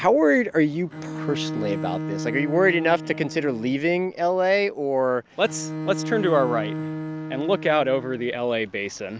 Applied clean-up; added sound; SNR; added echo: none; Bowed string instrument; 10 dB; none.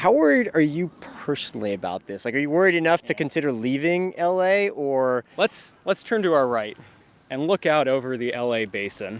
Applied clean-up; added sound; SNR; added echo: none; none; none; none.